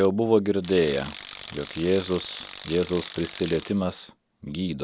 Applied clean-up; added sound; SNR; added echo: none; Tools; 15 dB; none.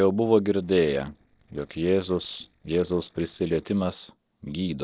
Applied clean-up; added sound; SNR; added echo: neural separator model SepFormer DNS4.